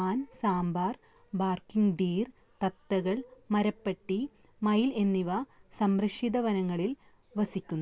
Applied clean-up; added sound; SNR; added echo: none; none; none; none.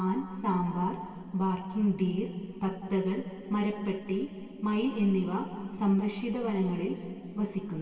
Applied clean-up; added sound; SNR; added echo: none; none; none; reverberation time 2.6 s.